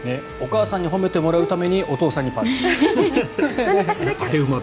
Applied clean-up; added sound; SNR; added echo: none; Wind instrument, woodwind instrument; 17 dB; none.